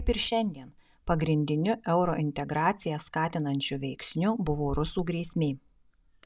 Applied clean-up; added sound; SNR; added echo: none; none; none; none.